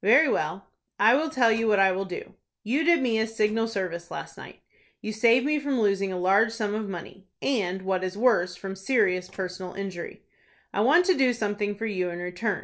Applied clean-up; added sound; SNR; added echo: neural separator model SepFormer DNS4.